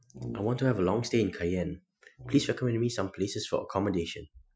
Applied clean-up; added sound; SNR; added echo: classical method Wiener filter.